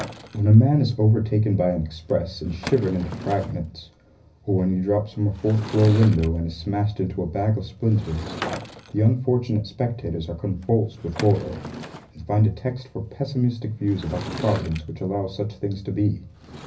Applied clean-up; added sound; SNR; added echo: none; Sliding door / Wood; 16 dB; reverberation time 0.4 s.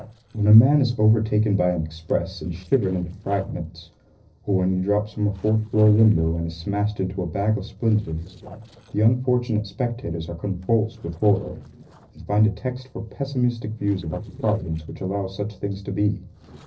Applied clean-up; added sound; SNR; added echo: neural separator model SepFormer DNS4.